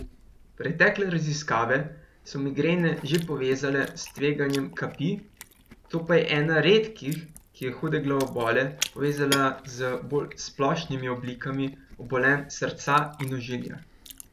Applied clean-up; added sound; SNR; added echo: none; Chewing, mastication; 16 dB; none.